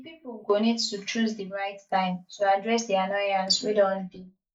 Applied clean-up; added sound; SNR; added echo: neural mask model Resemble Enhance denoiser.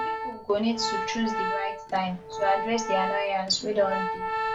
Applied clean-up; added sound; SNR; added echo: none; Organ; 3 dB; none.